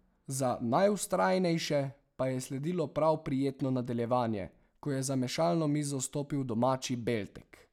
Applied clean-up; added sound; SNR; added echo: none; none; none; none.